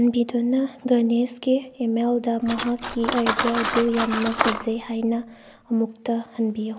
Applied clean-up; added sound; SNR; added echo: none; Cutlery, silverware; 8 dB; none.